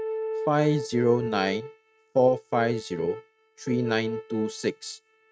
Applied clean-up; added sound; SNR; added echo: neural mask model RNNoise.